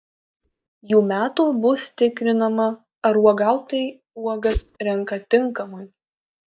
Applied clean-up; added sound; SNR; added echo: neural mask model DeepFilterNet 3.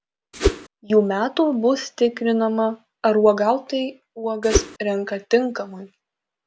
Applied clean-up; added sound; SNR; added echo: none; Whoosh, swoosh, swish; -1 dB; none.